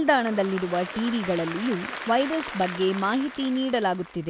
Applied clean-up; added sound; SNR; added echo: none; Applause / Crowd; 11 dB; none.